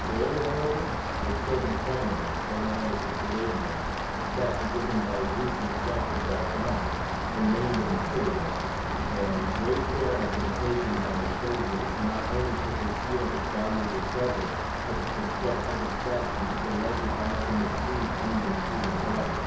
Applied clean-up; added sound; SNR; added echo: none; Rain; -2 dB; reverberation time 1.0 s.